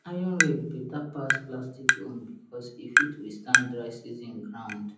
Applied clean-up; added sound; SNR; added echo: none; Tap; -5 dB; reverberation time 0.6 s.